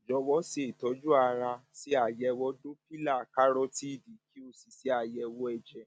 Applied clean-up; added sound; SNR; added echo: none; none; none; none.